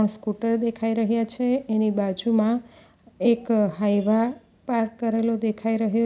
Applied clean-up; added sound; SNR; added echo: none; none; none; none.